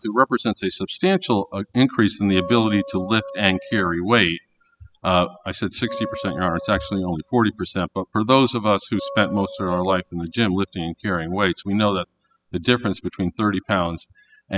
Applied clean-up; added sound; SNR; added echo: classical method spectral subtraction.